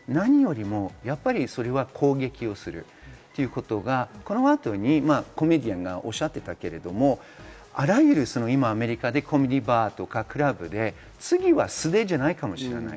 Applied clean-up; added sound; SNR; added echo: none; none; none; none.